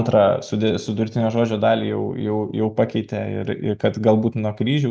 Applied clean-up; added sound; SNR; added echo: none; none; none; none.